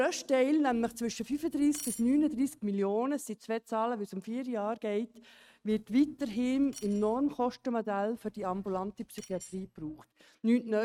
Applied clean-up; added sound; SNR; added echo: neural mask model RNNoise.